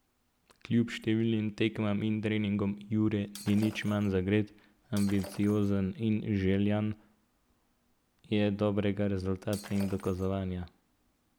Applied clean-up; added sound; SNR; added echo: none; Shatter; 19 dB; none.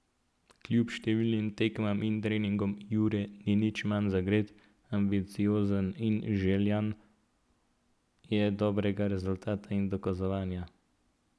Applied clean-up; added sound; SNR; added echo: none; none; none; none.